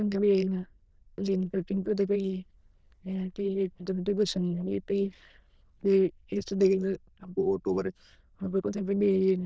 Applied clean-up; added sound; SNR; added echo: neural diffusion model UNIVERSE++.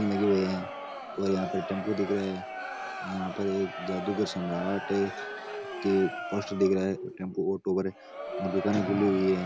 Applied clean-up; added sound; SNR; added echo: none; Crowd; 9 dB; none.